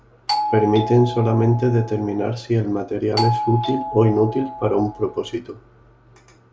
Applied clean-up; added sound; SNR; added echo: none; Doorbell; 7 dB; none.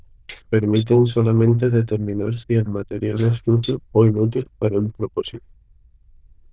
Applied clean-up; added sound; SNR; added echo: neural diffusion model UNIVERSE++.